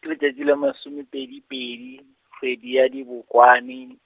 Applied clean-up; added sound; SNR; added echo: none; none; none; none.